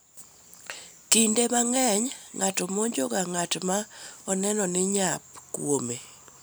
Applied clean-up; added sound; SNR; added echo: none; none; none; none.